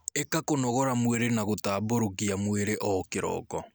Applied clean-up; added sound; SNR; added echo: none; none; none; none.